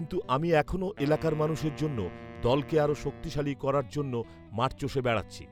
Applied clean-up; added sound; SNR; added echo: none; Guitar + Wind instrument, woodwind instrument; 17 dB; none.